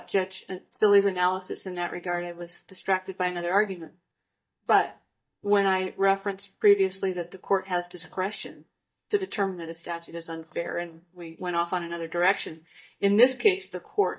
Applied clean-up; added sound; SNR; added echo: neural mask model DeepFilterNet 3.